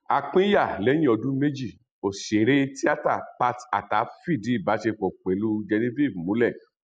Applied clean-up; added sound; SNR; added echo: none; none; none; none.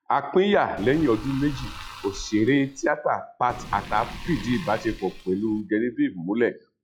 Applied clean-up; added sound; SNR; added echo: classical method log-MMSE.